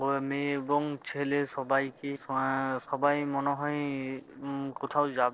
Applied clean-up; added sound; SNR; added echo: neural separator model SepFormer DNS4.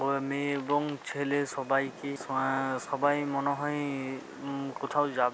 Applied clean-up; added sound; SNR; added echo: none; Fireworks; 16 dB; none.